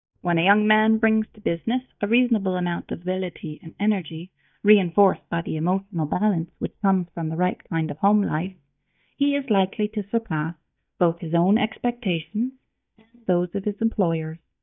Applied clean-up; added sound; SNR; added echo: neural mask model DeepFilterNet 3.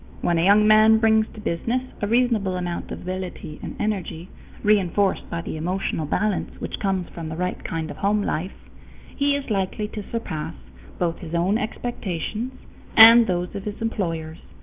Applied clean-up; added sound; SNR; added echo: none; none; none; none.